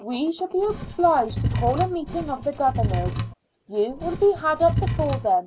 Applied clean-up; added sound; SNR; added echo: none; Wood / Tools; 4 dB; none.